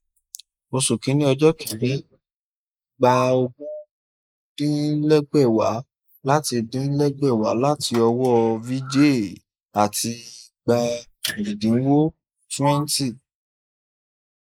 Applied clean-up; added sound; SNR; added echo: neural mask model Resemble Enhance denoiser.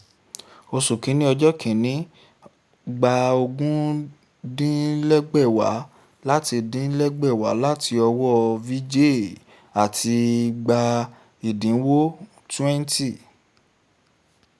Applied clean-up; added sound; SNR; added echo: none; none; none; none.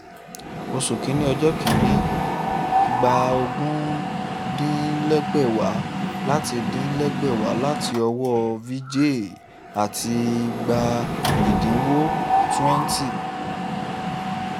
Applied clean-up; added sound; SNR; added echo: none; Mechanisms; 0 dB; none.